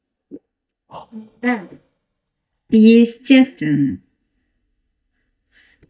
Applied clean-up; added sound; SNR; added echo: neural mask model DeepFilterNet 3.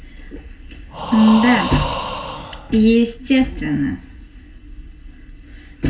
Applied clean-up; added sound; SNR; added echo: none; Breathing; 8 dB; reverberation time 0.2 s.